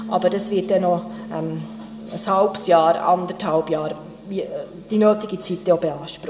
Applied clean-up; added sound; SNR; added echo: none; Piano; 16 dB; reverberation time 0.9 s.